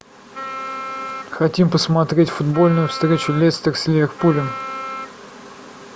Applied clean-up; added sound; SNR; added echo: none; Wind instrument, woodwind instrument; 11 dB; none.